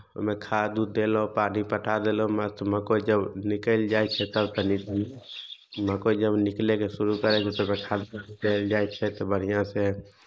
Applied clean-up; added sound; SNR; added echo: neural mask model Resemble Enhance denoiser.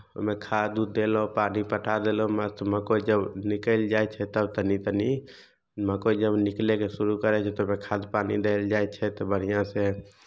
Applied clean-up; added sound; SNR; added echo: none; none; none; none.